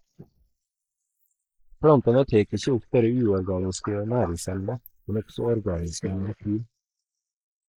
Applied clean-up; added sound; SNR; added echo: neural mask model Resemble Enhance denoiser.